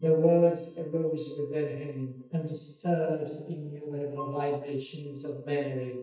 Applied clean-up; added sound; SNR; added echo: neural mask model DeepFilterNet 3.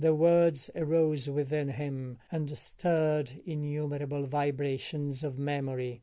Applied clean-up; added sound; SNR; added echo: none; none; none; none.